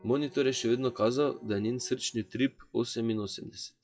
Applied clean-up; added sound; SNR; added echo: classical method WPE with log-MMSE.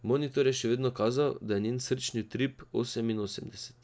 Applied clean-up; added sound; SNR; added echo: none; none; none; none.